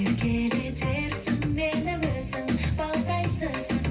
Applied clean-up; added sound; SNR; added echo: none; none; none; reverberation time 0.3 s.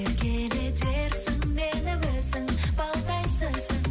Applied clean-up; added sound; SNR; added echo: none; none; none; none.